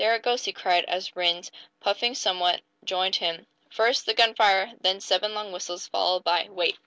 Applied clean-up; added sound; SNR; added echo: none; none; none; none.